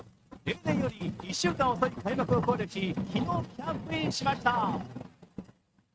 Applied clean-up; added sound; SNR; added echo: neural mask model RNNoise.